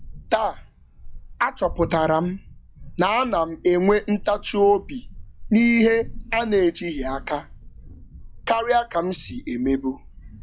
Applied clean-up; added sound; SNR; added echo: classical method log-MMSE.